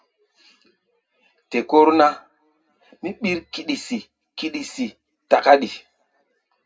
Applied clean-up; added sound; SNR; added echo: none; none; none; reverberation time 0.2 s.